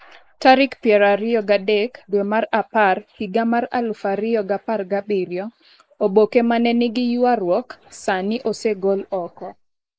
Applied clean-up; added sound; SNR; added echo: neural mask model Resemble Enhance denoiser.